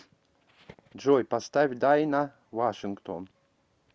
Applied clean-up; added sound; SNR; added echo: none; none; none; none.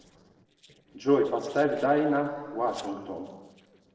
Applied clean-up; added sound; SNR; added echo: neural separator model SepFormer DNS4.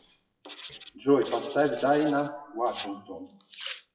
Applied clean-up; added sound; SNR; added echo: classical method WPE with log-MMSE.